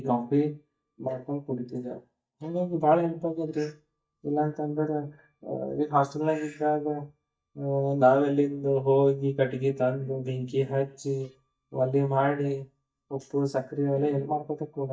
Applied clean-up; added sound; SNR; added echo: neural mask model DeepFilterNet 3.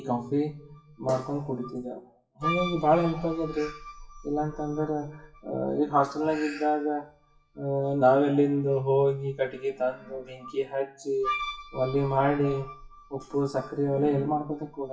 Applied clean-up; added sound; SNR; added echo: classical method WPE with log-MMSE.